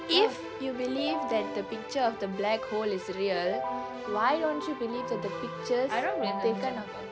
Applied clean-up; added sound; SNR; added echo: none; Keyboard (musical); 5 dB; none.